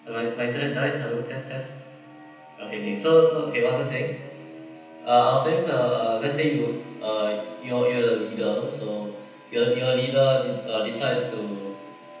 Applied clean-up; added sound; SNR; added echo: none; none; none; reverberation time 0.9 s.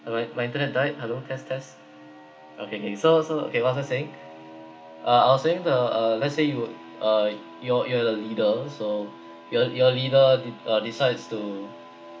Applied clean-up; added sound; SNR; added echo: none; none; none; none.